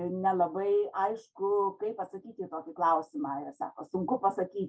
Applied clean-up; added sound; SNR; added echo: none; none; none; none.